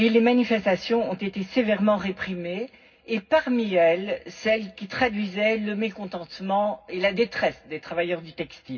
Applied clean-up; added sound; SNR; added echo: none; none; none; reverberation time 0.4 s.